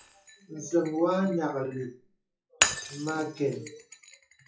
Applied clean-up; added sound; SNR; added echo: classical method WPE with log-MMSE.